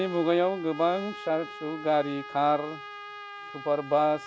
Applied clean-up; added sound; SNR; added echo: none; Trumpet; 14 dB; none.